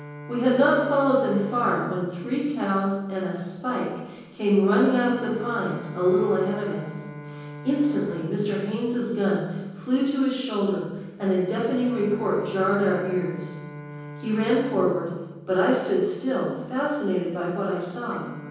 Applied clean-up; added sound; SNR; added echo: none; Bowed string instrument; 17 dB; reverberation time 1.3 s.